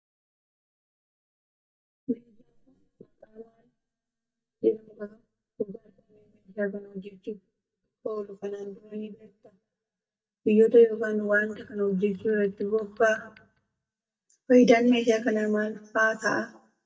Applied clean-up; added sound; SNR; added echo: neural mask model DeepFilterNet 3.